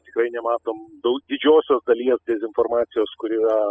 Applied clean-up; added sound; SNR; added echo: classical method spectral subtraction.